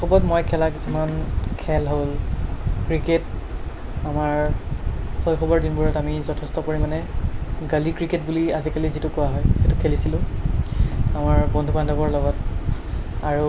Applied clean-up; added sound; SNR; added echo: none; none; none; none.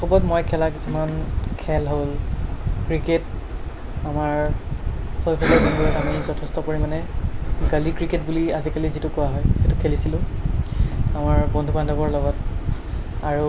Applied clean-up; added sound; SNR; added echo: none; Breathing; 4 dB; none.